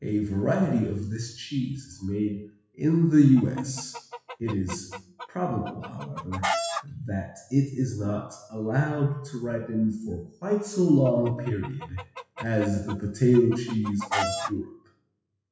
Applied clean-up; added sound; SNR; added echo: classical method WPE with log-MMSE.